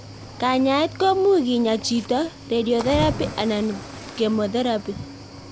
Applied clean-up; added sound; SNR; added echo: none; Cricket / Waves, surf; 12 dB; none.